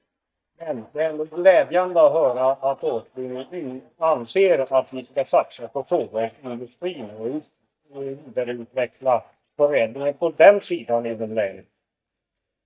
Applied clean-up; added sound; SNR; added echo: neural mask model DeepFilterNet 3.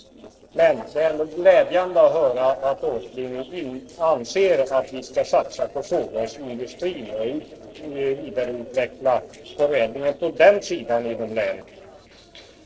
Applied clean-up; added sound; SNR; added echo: neural separator model SepFormer DNS4.